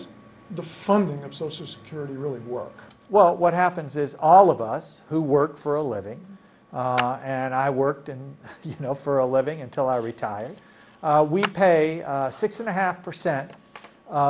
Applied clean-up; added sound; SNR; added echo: none; Clapping; 12 dB; none.